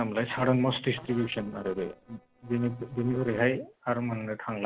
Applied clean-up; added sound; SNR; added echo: neural separator model SepFormer DNS4.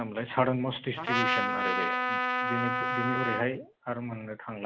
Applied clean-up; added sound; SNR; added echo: none; Trumpet; -3 dB; none.